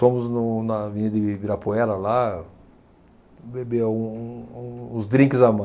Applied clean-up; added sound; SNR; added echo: none; none; none; none.